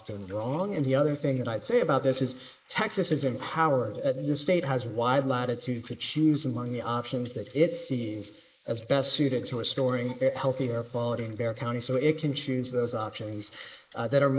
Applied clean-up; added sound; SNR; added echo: neural mask model Resemble Enhance denoiser.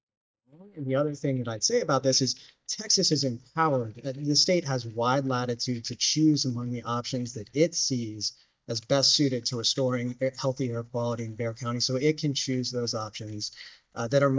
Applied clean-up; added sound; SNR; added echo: neural mask model DeepFilterNet 3.